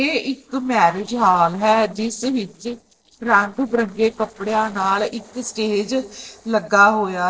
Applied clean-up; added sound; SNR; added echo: neural separator model SepFormer DNS4.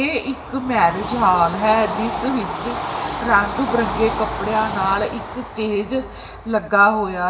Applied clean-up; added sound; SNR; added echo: none; Train / Bird vocalization, bird call, bird song; 7 dB; reverberation time 2.3 s.